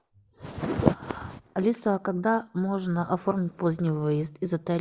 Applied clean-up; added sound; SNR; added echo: none; none; none; none.